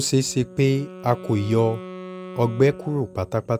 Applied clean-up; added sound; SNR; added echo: none; Wind instrument, woodwind instrument; 16 dB; none.